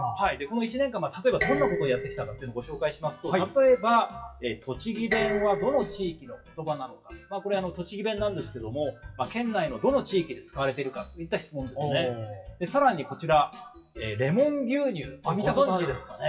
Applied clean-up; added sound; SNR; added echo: classical method WPE with log-MMSE.